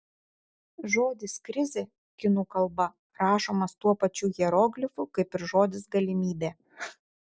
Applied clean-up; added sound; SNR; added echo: none; none; none; none.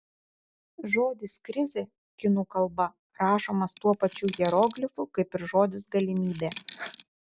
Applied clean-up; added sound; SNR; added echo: none; Coin (dropping); 10 dB; none.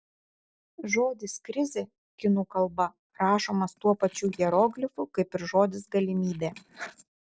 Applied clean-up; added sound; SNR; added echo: neural separator model SepFormer DNS4.